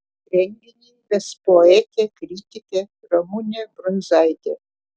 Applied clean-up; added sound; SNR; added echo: none; none; none; none.